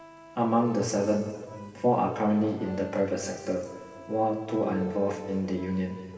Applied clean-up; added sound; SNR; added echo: none; Accordion; 15 dB; reverberation time 2.3 s.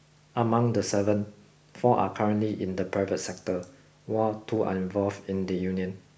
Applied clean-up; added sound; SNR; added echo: none; none; none; none.